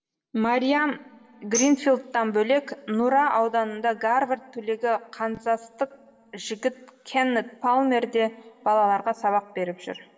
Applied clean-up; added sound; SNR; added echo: none; Tambourine; 10 dB; reverberation time 1.8 s.